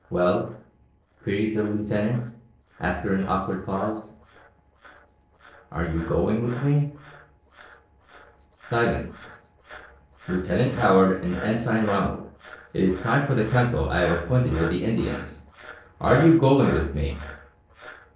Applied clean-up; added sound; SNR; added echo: neural separator model SepFormer DNS4.